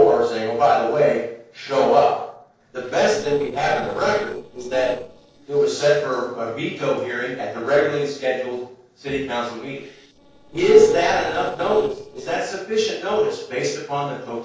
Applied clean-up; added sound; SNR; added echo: neural separator model SepFormer DNS4.